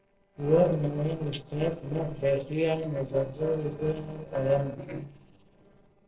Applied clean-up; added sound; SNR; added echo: neural separator model SepFormer DNS4.